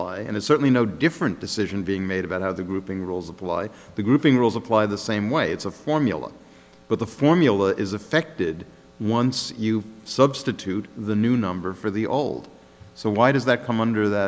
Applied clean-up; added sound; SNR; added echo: none; none; none; none.